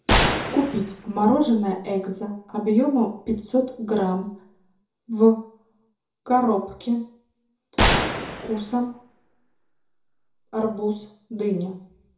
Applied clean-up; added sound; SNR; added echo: none; Gunshot, gunfire; 3 dB; reverberation time 0.6 s.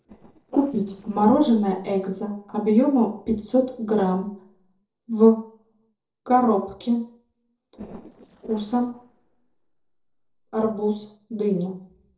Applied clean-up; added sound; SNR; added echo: neural separator model SepFormer DNS4.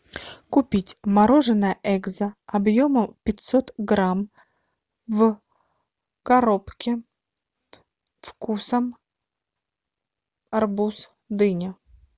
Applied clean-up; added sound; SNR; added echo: none; none; none; none.